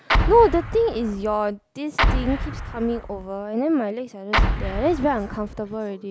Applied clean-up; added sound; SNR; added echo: none; Explosion; 1 dB; none.